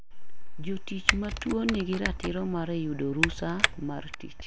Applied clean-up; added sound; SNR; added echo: none; Typing; 2 dB; none.